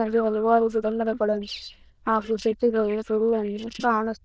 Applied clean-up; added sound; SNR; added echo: neural diffusion model UNIVERSE++.